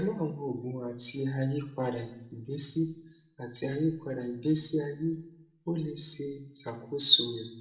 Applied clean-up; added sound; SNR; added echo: none; none; none; reverberation time 0.6 s.